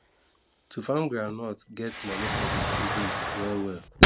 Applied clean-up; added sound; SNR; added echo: none; Explosion; -5 dB; none.